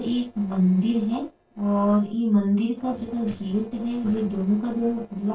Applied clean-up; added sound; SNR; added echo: neural separator model SepFormer DNS4.